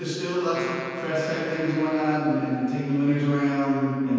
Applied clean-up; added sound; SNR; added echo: none; Keyboard (musical); 16 dB; reverberation time 2.1 s.